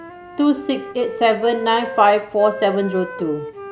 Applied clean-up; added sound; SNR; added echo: none; Wind instrument, woodwind instrument; 13 dB; none.